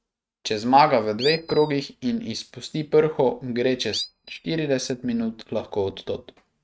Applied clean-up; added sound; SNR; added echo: neural mask model RNNoise.